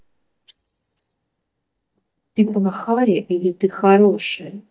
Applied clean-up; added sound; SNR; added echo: neural mask model DeepFilterNet 3.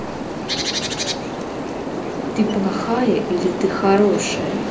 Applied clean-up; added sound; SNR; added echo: none; Bird; 3 dB; reverberation time 0.5 s.